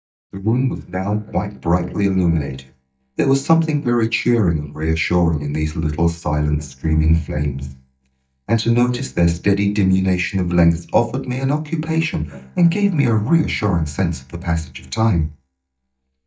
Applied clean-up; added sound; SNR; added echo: neural mask model DeepFilterNet 3.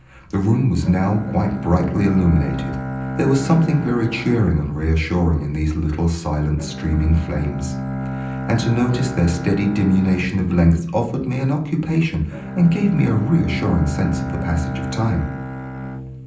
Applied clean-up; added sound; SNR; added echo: none; Bowed string instrument; 9 dB; reverberation time 0.6 s.